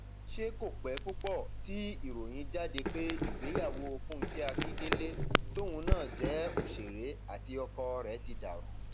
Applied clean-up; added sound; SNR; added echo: none; Run + Crackle; -3 dB; none.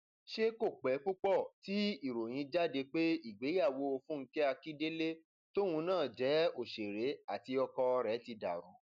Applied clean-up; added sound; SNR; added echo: none; none; none; none.